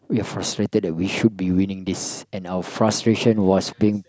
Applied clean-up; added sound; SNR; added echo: none; none; none; none.